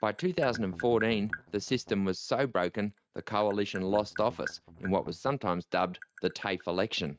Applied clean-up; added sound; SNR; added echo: neural mask model RNNoise.